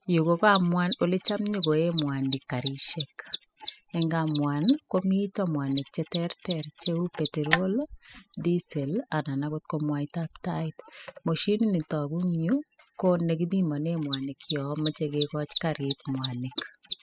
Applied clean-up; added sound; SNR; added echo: classical method spectral subtraction.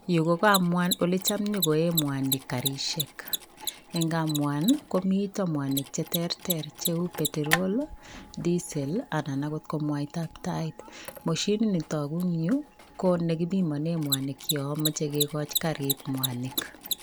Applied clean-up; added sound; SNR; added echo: none; Mechanisms; 8 dB; none.